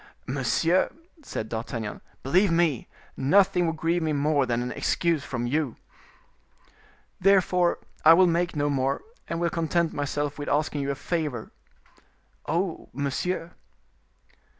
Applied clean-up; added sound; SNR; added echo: none; none; none; none.